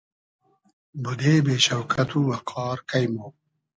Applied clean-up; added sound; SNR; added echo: none; none; none; none.